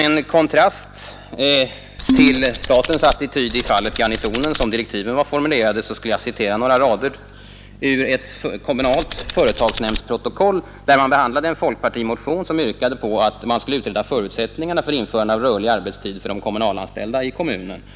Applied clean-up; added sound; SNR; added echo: none; Ringtone + Tools; 3 dB; none.